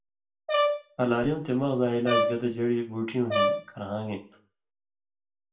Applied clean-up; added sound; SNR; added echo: none; Brass instrument; 0 dB; reverberation time 0.3 s.